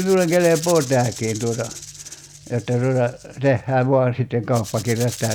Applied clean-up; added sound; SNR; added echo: none; Rattle (instrument); 15 dB; none.